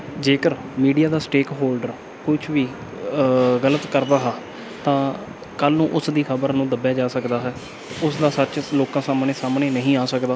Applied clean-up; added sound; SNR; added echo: none; none; none; none.